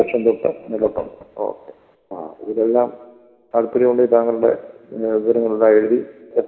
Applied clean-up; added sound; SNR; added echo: none; none; none; reverberation time 1.3 s.